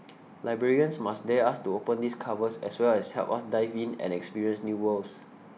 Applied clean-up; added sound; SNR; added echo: none; none; none; none.